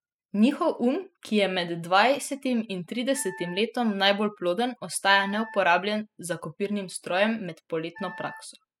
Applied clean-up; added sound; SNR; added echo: classical method spectral subtraction.